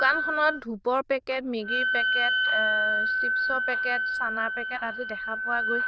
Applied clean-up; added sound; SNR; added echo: neural diffusion model UNIVERSE++.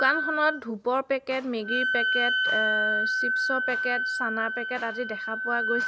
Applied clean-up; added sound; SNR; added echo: none; Wind instrument, woodwind instrument; -2 dB; none.